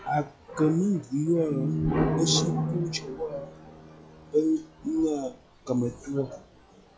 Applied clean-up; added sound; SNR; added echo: classical method log-MMSE.